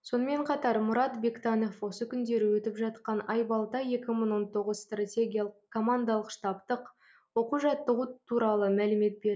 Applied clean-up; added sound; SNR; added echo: none; none; none; none.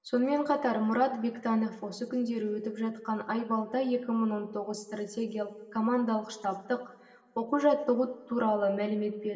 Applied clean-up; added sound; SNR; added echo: none; none; none; reverberation time 1.3 s.